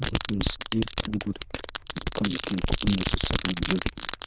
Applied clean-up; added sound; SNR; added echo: neural diffusion model UNIVERSE++.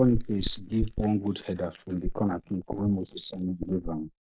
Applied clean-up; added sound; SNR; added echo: neural mask model Resemble Enhance denoiser.